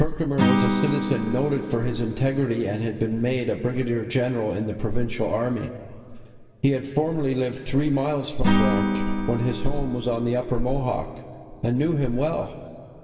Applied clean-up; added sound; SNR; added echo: none; Acoustic guitar / Strum; 6 dB; reverberation time 2.8 s.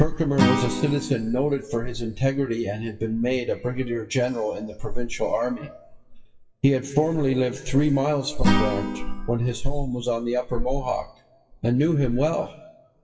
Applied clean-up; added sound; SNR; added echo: classical method WPE with log-MMSE.